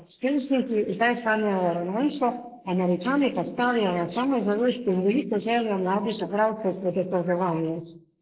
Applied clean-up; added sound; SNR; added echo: neural mask model Resemble Enhance denoiser.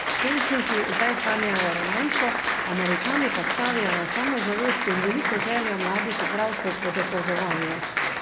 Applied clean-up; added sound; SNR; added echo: none; Applause; -2 dB; none.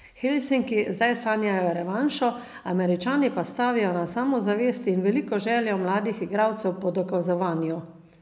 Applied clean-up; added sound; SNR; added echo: none; none; none; none.